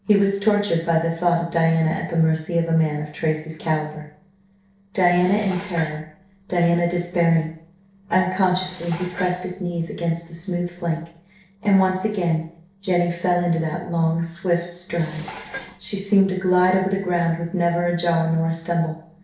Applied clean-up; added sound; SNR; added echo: neural separator model SepFormer DNS4.